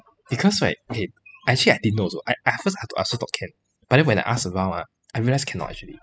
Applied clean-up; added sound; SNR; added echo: classical method spectral subtraction.